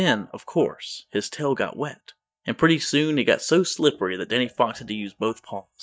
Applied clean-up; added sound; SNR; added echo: neural mask model DeepFilterNet 3.